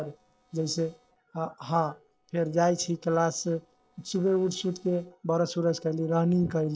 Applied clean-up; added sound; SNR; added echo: neural separator model SepFormer DNS4.